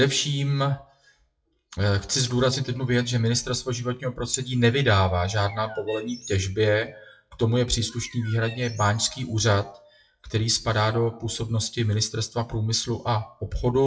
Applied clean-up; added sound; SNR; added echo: classical method WPE with log-MMSE.